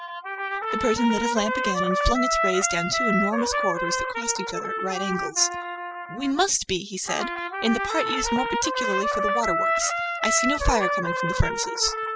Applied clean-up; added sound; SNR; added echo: classical method spectral subtraction.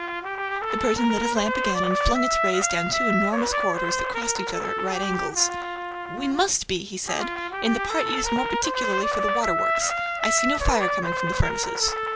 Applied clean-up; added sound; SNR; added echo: none; Trumpet; 0 dB; none.